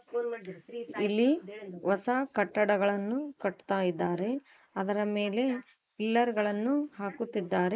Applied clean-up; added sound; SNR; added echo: neural mask model Resemble Enhance denoiser.